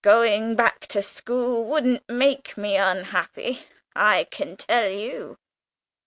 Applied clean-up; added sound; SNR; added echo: none; none; none; none.